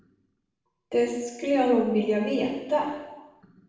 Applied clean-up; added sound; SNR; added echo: none; none; none; reverberation time 0.9 s.